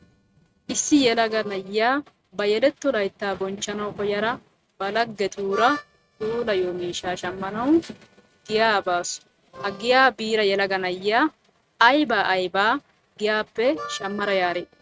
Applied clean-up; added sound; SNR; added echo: neural mask model RNNoise.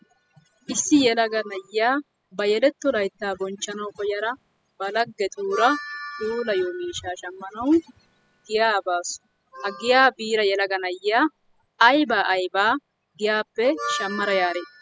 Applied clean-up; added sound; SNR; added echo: classical method spectral subtraction.